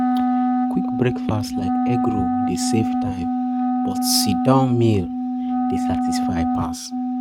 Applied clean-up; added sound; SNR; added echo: neural mask model RNNoise.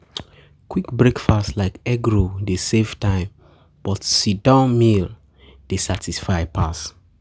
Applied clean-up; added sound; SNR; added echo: none; none; none; none.